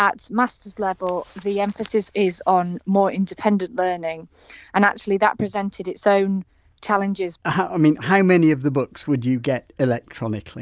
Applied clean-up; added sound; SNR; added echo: none; none; none; none.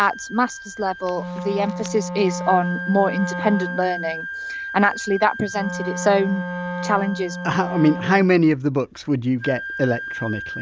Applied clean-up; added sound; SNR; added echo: none; Wind instrument, woodwind instrument + Wind instrument, woodwind instrument; 8 dB; none.